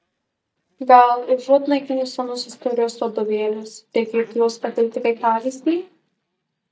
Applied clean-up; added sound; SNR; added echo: neural mask model DeepFilterNet 3.